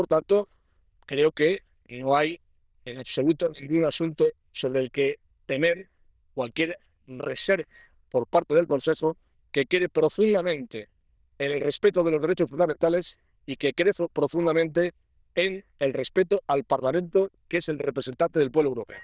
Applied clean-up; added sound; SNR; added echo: neural diffusion model UNIVERSE++.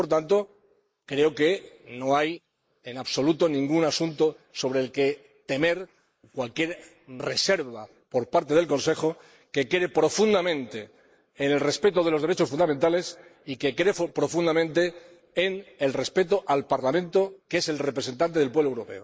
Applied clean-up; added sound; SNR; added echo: neural mask model Resemble Enhance denoiser.